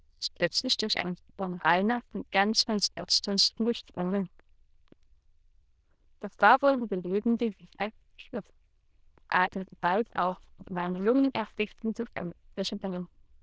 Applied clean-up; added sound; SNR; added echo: neural diffusion model UNIVERSE++.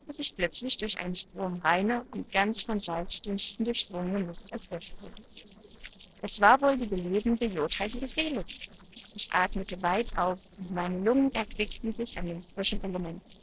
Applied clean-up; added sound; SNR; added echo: neural separator model SepFormer DNS4.